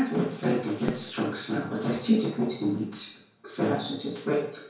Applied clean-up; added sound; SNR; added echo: none; Fireworks; 16 dB; reverberation time 0.5 s.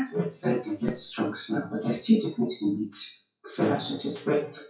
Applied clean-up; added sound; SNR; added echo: classical method WPE with log-MMSE.